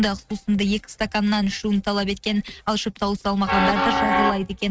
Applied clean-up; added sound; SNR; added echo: neural mask model RNNoise.